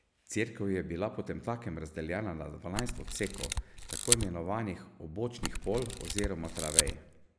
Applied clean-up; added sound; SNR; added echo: none; Camera; -3 dB; none.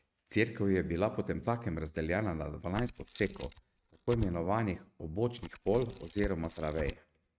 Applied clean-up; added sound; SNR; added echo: neural mask model RNNoise.